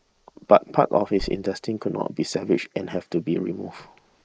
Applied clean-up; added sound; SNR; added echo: neural mask model Resemble Enhance denoiser.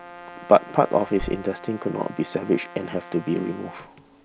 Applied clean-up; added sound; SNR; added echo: none; Brass instrument + Slam / Car; 16 dB; none.